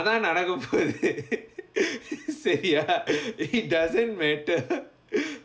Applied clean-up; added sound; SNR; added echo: none; none; none; none.